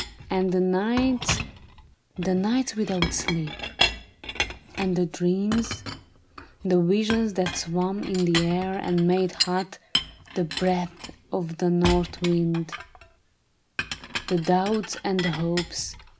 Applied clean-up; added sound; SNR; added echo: none; Chink, clink; 7 dB; none.